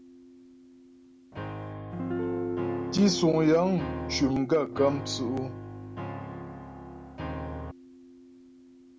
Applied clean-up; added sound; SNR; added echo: none; Piano + Guitar; 6 dB; none.